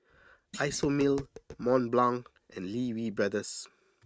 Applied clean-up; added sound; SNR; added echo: neural mask model RNNoise.